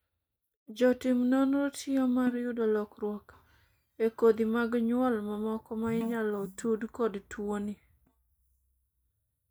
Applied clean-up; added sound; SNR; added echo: neural mask model DeepFilterNet 3.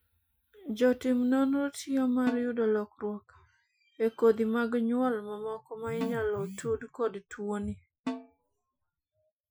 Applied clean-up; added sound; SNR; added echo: classical method Wiener filter.